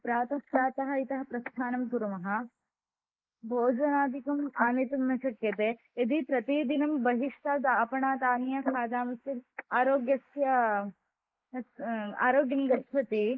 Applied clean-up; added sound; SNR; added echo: neural mask model Resemble Enhance denoiser.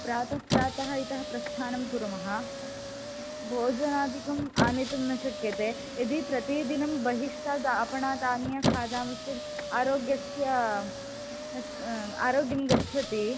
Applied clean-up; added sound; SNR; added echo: none; Squeak; 4 dB; none.